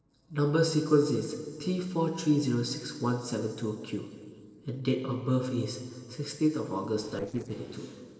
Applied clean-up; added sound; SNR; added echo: neural separator model SepFormer DNS4.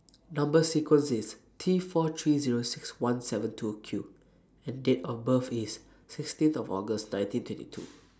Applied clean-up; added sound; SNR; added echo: none; none; none; none.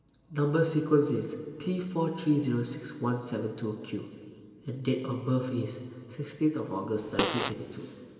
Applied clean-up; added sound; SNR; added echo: none; Fart; 1 dB; reverberation time 2.6 s.